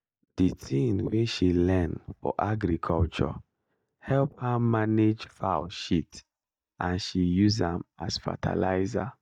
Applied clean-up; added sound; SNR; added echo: neural mask model DeepFilterNet 3.